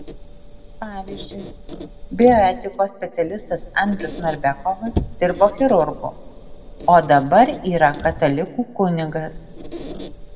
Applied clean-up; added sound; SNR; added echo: none; Squeak; 13 dB; reverberation time 1.3 s.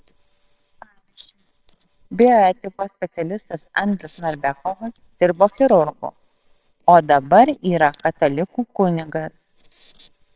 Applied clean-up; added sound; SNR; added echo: neural separator model SepFormer WHAMR!.